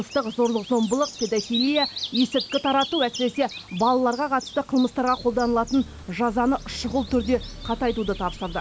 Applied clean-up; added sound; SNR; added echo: none; Bird vocalization, bird call, bird song; 12 dB; none.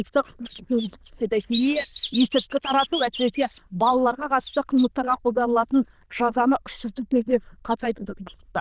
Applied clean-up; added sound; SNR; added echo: neural diffusion model UNIVERSE++.